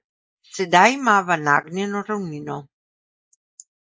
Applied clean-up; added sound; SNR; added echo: neural mask model Resemble Enhance denoiser.